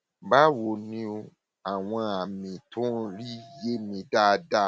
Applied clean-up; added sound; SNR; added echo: none; none; none; none.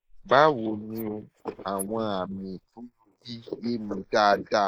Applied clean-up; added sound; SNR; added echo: neural mask model Resemble Enhance denoiser.